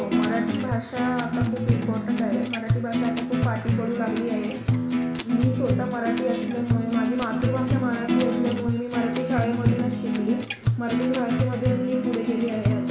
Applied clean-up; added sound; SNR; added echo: none; Acoustic guitar; -4 dB; reverberation time 1.0 s.